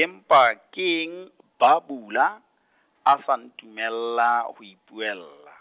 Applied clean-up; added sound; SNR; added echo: none; none; none; none.